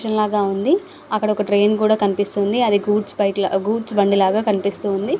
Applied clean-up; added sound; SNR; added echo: none; none; none; none.